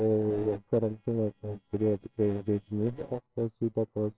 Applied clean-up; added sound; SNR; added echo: neural separator model SepFormer WHAMR!.